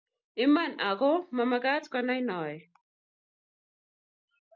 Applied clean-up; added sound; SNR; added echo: none; none; none; none.